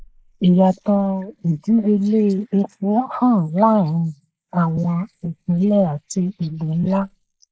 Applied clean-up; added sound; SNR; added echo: neural mask model Resemble Enhance denoiser.